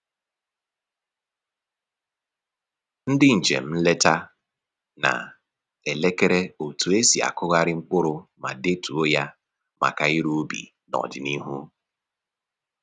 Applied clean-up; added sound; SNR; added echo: none; none; none; none.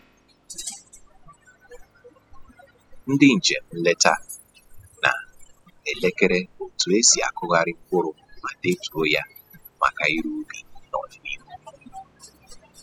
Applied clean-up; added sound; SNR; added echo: classical method spectral subtraction.